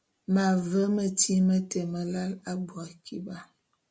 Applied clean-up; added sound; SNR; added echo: none; none; none; none.